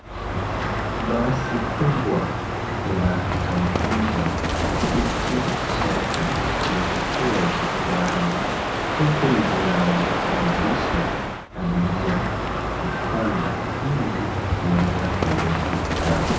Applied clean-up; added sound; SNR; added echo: none; Crow; -3 dB; reverberation time 0.6 s.